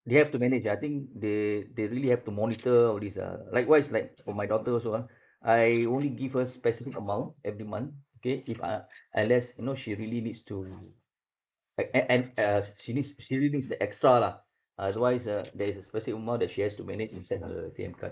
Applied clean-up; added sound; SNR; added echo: neural mask model Resemble Enhance denoiser.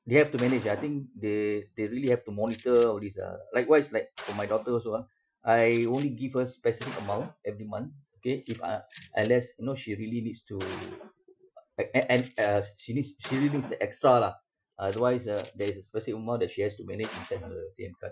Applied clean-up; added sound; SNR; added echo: classical method Wiener filter.